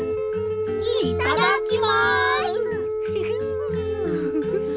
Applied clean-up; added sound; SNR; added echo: none; Telephone; 0 dB; none.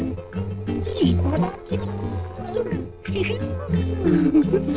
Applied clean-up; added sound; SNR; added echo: neural separator model SepFormer DNS4.